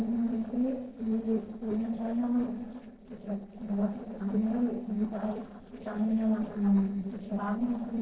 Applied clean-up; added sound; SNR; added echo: neural separator model SepFormer DNS4.